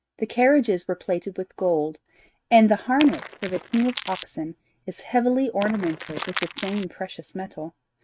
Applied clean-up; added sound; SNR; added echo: neural mask model RNNoise.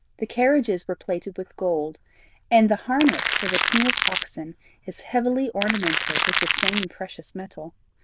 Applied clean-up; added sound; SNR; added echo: neural diffusion model UNIVERSE++.